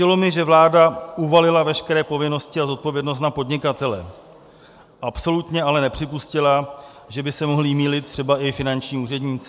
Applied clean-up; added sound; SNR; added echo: none; none; none; none.